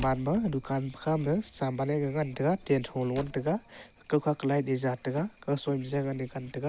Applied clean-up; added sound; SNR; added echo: none; Wood; 19 dB; none.